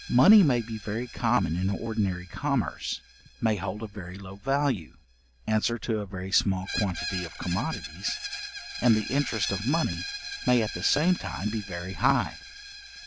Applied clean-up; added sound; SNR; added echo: none; Screech; 12 dB; none.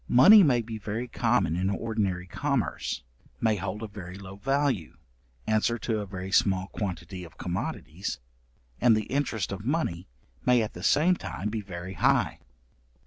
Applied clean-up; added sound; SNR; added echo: none; none; none; none.